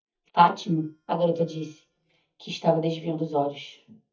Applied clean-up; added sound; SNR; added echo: neural mask model DeepFilterNet 3.